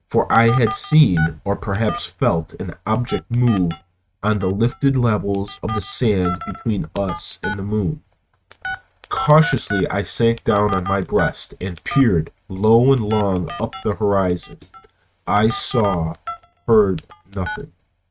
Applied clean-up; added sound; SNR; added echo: neural mask model RNNoise.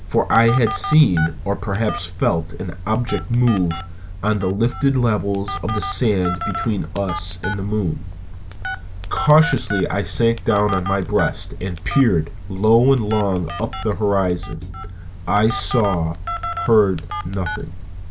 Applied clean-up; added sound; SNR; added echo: none; Telephone; 10 dB; none.